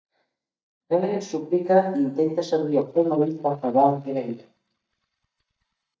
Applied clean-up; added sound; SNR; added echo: neural mask model DeepFilterNet 3.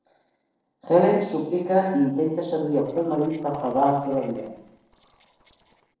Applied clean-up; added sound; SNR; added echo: neural separator model SepFormer DNS4.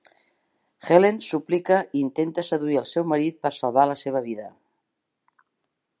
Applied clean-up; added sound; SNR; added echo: none; none; none; none.